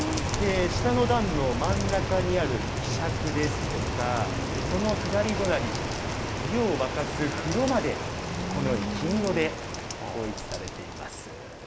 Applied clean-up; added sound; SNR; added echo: none; Rain; 1 dB; none.